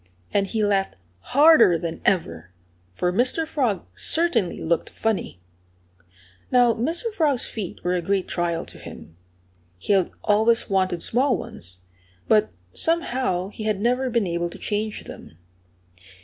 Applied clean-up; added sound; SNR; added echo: none; none; none; none.